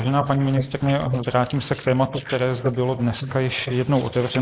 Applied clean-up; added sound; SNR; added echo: neural mask model Resemble Enhance denoiser.